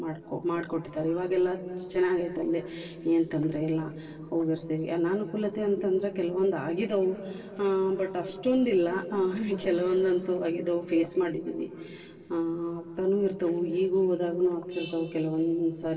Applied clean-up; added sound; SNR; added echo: neural separator model SepFormer DNS4.